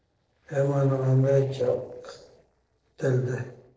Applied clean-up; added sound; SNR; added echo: neural separator model SepFormer DNS4.